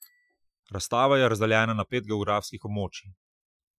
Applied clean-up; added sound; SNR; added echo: classical method Wiener filter.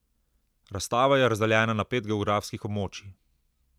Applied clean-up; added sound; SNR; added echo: none; none; none; none.